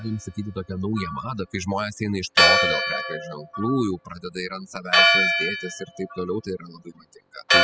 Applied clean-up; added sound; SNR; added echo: classical method spectral subtraction.